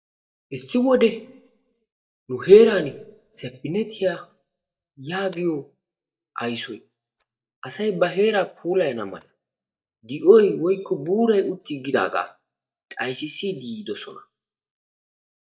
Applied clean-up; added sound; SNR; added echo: neural mask model DeepFilterNet 3.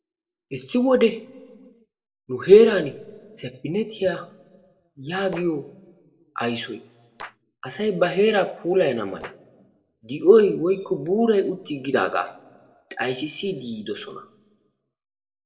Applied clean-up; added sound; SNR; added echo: neural separator model SepFormer DNS4.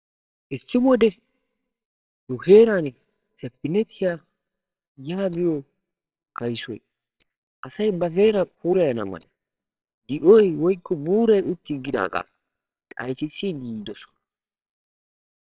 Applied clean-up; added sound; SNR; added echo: neural separator model SepFormer WHAMR!.